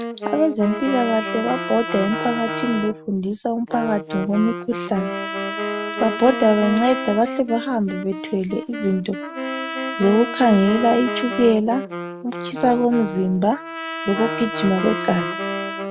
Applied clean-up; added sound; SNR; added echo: none; Wind instrument, woodwind instrument + Trumpet; 7 dB; none.